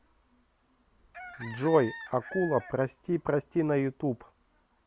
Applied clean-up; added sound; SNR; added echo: none; Chicken, rooster; 15 dB; none.